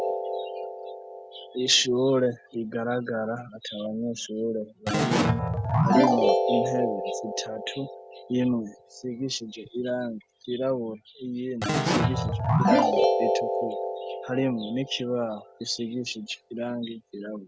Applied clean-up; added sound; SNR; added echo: none; Keyboard (musical); -1 dB; none.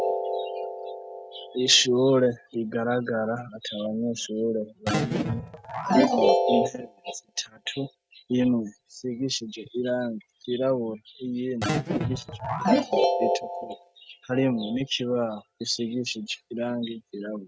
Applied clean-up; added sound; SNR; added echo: neural mask model RNNoise.